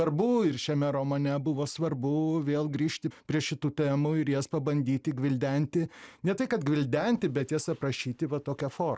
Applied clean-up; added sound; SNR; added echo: none; none; none; none.